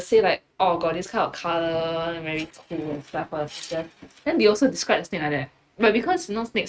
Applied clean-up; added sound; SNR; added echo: neural mask model RNNoise.